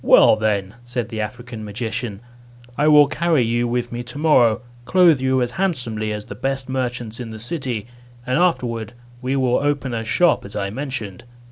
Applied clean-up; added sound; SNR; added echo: none; none; none; none.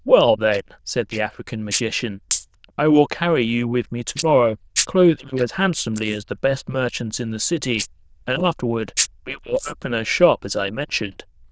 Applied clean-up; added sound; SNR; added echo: neural diffusion model UNIVERSE++.